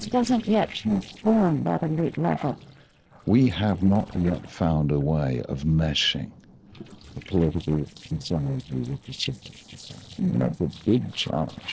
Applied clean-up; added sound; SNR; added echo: neural separator model SepFormer DNS4.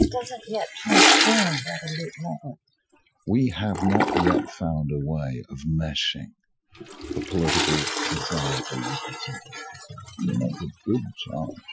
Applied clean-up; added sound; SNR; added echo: classical method Wiener filter.